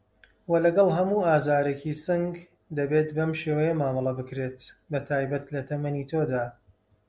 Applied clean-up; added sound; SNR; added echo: none; none; none; none.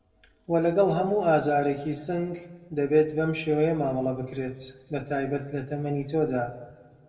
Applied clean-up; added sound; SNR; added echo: none; none; none; reverberation time 1.4 s.